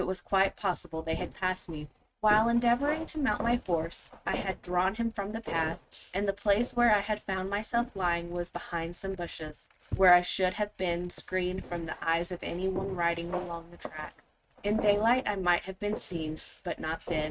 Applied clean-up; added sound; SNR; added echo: neural mask model RNNoise.